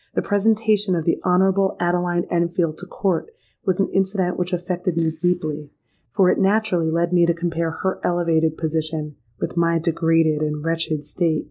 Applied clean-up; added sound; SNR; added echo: neural mask model Resemble Enhance denoiser.